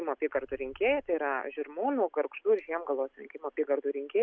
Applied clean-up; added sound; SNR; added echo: none; none; none; none.